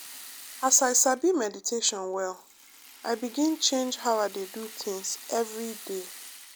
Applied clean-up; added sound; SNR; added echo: none; Rattle (instrument); 18 dB; none.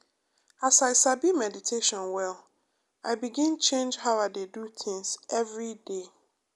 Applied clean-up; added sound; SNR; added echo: none; none; none; none.